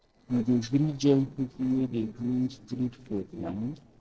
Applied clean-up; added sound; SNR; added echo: neural separator model SepFormer DNS4.